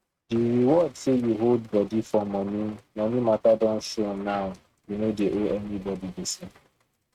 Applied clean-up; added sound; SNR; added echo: neural mask model RNNoise.